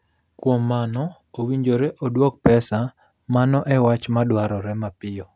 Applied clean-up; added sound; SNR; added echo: none; none; none; none.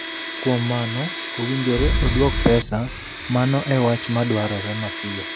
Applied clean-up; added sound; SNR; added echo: none; Explosion + Domestic sounds, home sounds; 4 dB; none.